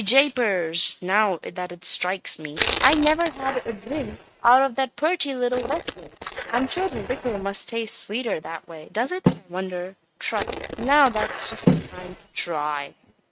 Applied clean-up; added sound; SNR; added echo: neural mask model RNNoise.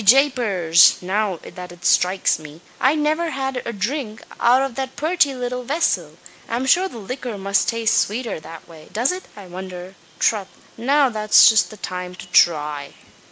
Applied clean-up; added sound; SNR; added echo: none; none; none; none.